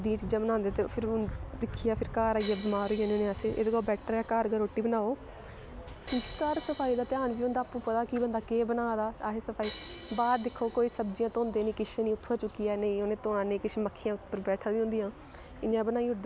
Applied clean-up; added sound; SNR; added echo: none; Crash cymbal; 11 dB; none.